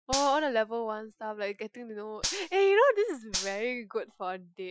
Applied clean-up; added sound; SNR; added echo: classical method Wiener filter.